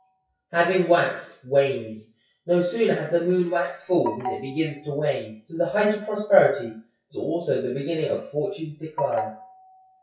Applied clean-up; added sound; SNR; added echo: classical method WPE with log-MMSE.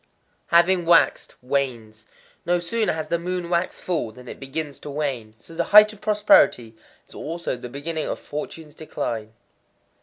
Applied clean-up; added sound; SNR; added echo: none; none; none; none.